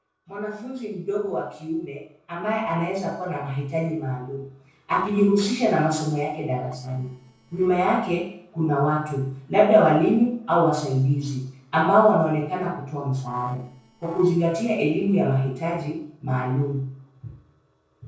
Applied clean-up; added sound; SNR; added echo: neural separator model SepFormer DNS4.